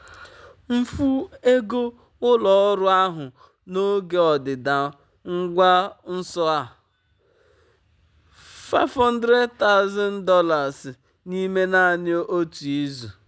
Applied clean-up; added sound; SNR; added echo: none; none; none; none.